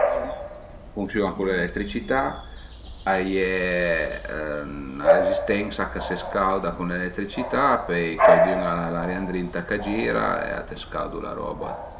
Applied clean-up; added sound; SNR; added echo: none; Bark / Bird vocalization, bird call, bird song; 1 dB; none.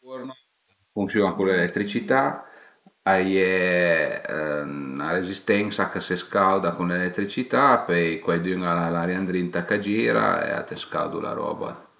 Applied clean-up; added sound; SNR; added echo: none; none; none; none.